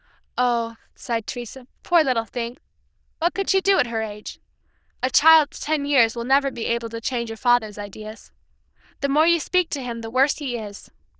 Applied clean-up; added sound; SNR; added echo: neural diffusion model UNIVERSE++.